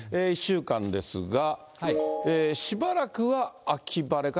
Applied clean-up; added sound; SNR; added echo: none; none; none; none.